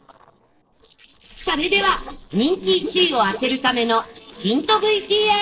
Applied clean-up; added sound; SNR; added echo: neural separator model SepFormer DNS4.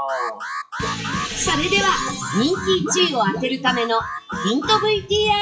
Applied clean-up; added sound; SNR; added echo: classical method WPE with log-MMSE.